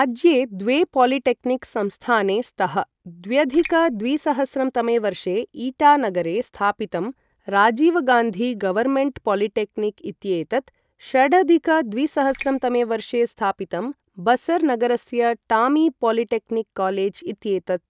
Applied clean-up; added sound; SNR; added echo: none; Raindrop; 17 dB; none.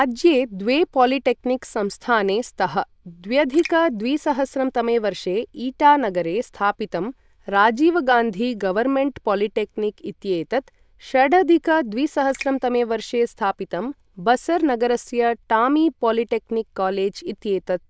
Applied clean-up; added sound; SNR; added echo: neural diffusion model UNIVERSE++.